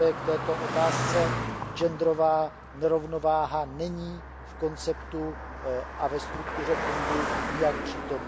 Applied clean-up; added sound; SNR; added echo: none; Car passing by; 4 dB; none.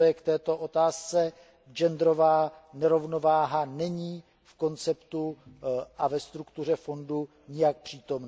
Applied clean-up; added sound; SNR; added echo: none; none; none; none.